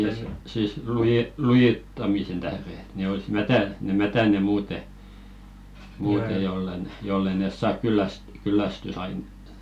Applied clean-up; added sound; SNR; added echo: none; none; none; none.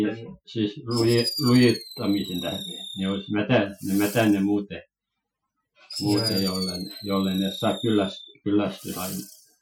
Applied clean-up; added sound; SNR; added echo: classical method Wiener filter.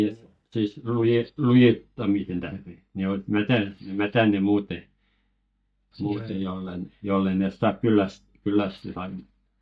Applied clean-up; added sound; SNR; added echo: neural mask model DeepFilterNet 3.